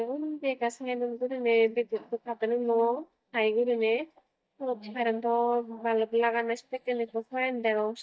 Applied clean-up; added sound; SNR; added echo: neural mask model DeepFilterNet 3.